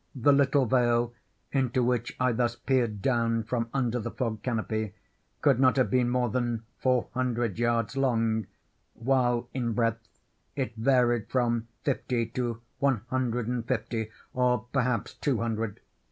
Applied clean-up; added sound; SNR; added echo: none; none; none; none.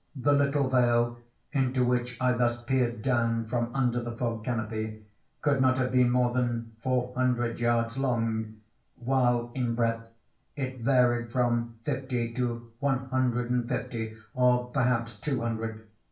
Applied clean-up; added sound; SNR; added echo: none; none; none; reverberation time 0.4 s.